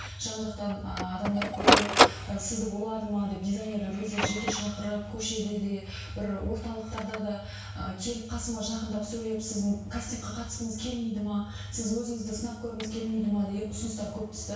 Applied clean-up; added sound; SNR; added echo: none; Printer; 1 dB; reverberation time 0.6 s.